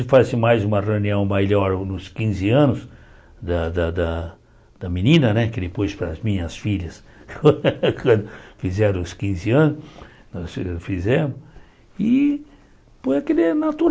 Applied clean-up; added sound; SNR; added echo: none; none; none; none.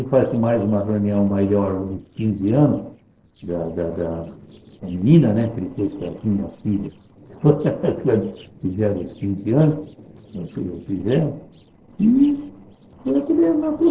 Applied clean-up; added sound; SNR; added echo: neural separator model SepFormer DNS4.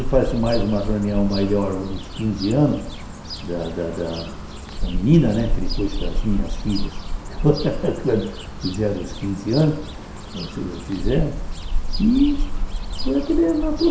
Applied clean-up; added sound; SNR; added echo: none; Cricket / Bird; 3 dB; reverberation time 0.7 s.